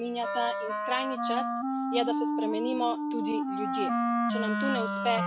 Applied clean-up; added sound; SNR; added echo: classical method log-MMSE.